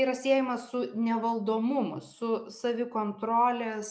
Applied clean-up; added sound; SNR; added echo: none; none; none; none.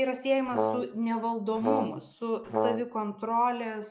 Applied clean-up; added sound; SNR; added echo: none; Brass instrument; 1 dB; none.